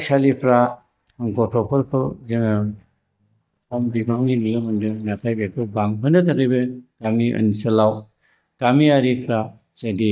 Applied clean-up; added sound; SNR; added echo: neural mask model DeepFilterNet 3.